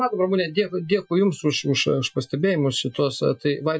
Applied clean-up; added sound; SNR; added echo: classical method Wiener filter.